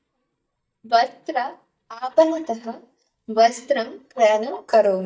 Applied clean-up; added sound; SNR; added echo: neural mask model DeepFilterNet 3.